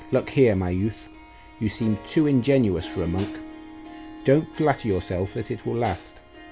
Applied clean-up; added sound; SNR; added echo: none; Harp + Hi-hat; 16 dB; none.